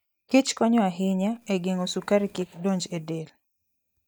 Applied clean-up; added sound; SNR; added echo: neural mask model DeepFilterNet 3.